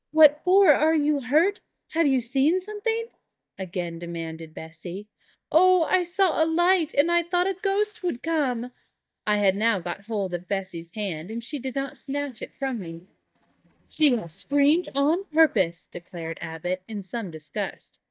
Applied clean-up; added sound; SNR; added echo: neural mask model DeepFilterNet 3.